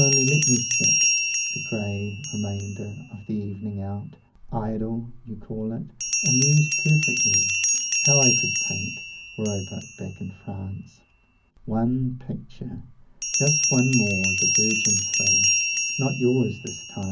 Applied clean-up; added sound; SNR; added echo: none; Bell; -1 dB; reverberation time 0.3 s.